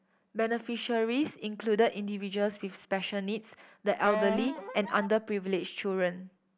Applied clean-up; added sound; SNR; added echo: none; Wind instrument, woodwind instrument; 5 dB; none.